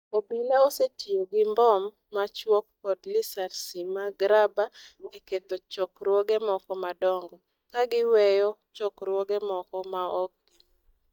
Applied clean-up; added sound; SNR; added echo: neural mask model DeepFilterNet 3.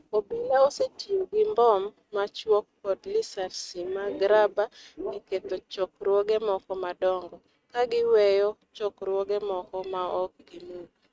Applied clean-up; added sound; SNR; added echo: neural mask model RNNoise.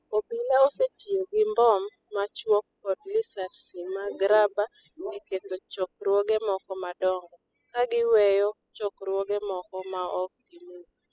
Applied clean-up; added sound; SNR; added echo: classical method spectral subtraction.